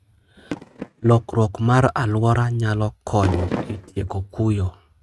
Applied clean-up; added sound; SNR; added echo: neural mask model RNNoise.